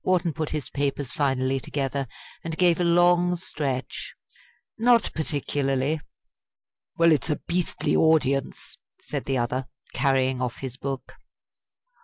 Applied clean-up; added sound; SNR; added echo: none; none; none; none.